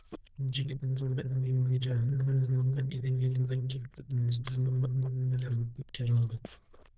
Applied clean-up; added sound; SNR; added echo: neural diffusion model UNIVERSE++.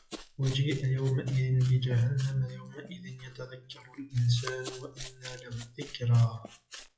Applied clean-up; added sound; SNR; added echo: classical method log-MMSE.